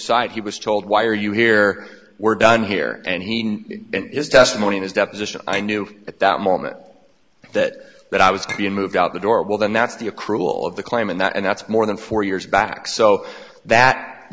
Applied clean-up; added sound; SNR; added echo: none; Chink, clink; 14 dB; none.